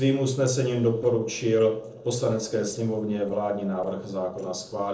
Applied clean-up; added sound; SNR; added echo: neural separator model SepFormer DNS4.